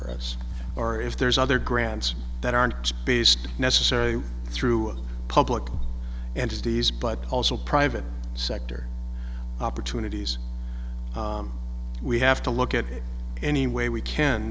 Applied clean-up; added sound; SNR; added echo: none; none; none; none.